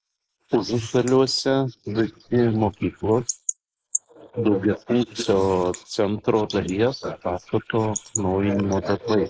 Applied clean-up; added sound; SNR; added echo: neural mask model Resemble Enhance denoiser.